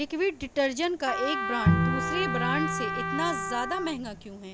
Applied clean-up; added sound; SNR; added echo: none; Trumpet + Bowed string instrument; -2 dB; none.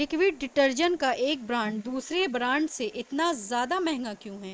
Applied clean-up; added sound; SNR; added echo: neural mask model Resemble Enhance denoiser.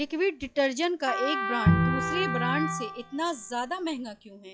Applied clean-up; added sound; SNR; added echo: classical method log-MMSE.